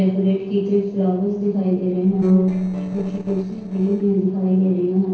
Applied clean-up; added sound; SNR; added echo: neural separator model SepFormer DNS4.